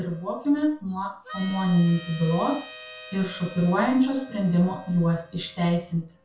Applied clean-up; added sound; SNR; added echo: none; Harmonica; 19 dB; reverberation time 0.3 s.